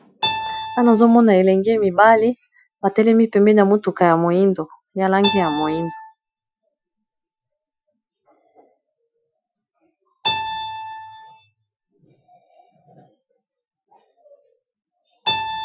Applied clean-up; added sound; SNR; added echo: classical method Wiener filter.